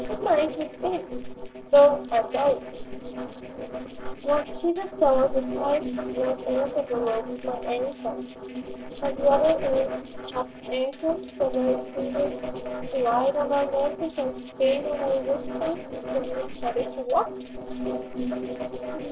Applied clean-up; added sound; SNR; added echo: neural separator model SepFormer DNS4.